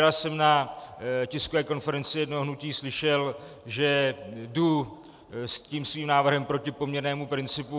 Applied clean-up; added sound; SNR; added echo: none; none; none; none.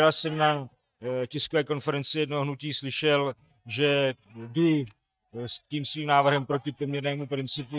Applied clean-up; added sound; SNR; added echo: neural mask model DeepFilterNet 3.